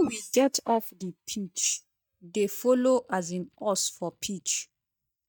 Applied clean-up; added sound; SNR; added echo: neural mask model DeepFilterNet 3.